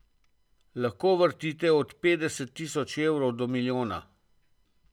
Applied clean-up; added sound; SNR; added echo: none; none; none; none.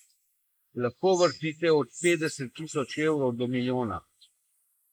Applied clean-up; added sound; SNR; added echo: neural mask model Resemble Enhance denoiser.